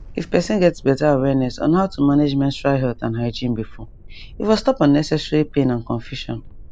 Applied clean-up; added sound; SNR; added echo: none; Thunderstorm; 17 dB; none.